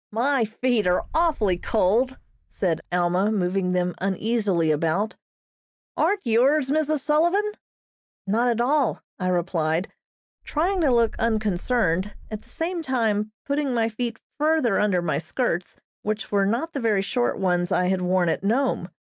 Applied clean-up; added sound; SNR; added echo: neural mask model DeepFilterNet 3.